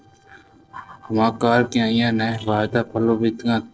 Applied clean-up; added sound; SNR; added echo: neural separator model SepFormer DNS4.